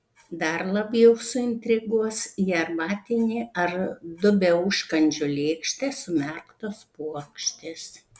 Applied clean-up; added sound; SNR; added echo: none; none; none; none.